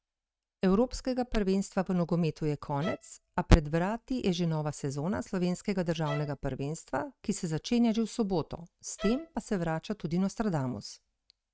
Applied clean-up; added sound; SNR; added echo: neural mask model RNNoise.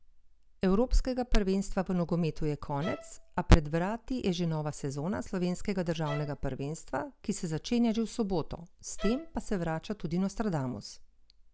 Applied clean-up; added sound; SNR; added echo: none; Bowed string instrument; 15 dB; none.